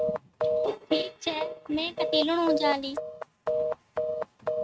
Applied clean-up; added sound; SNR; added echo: neural mask model RNNoise.